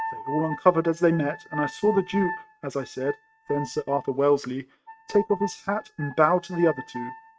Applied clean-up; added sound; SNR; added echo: neural mask model RNNoise.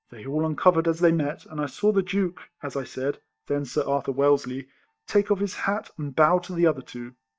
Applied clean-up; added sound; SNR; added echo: neural mask model DeepFilterNet 3.